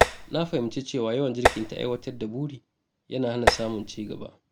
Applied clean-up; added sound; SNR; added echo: none; Tap; -4 dB; none.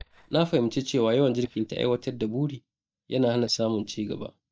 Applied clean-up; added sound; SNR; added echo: neural mask model DeepFilterNet 3.